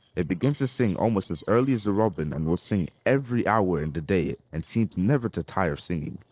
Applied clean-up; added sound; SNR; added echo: neural separator model SepFormer DNS4.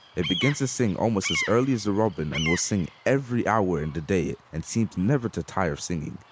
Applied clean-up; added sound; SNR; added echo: none; Bird vocalization, bird call, bird song; 11 dB; none.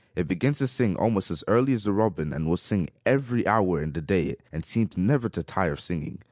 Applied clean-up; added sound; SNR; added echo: none; none; none; none.